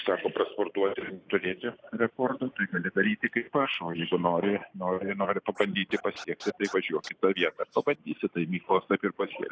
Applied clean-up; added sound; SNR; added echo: neural mask model Resemble Enhance denoiser.